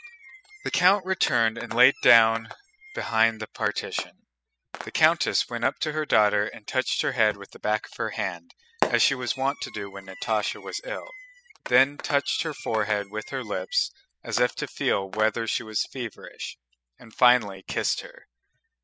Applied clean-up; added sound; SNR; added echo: classical method spectral subtraction.